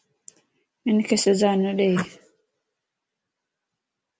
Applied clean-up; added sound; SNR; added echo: none; none; none; none.